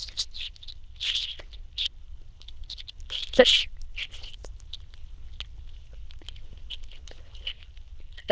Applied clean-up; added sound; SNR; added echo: neural diffusion model UNIVERSE++.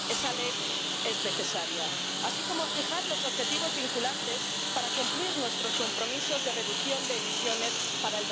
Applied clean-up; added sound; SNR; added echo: none; Engine; -4 dB; none.